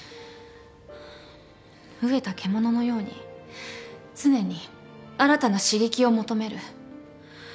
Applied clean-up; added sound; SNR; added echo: none; none; none; none.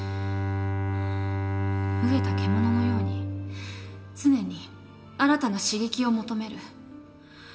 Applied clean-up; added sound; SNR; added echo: none; Bowed string instrument; 0 dB; reverberation time 0.5 s.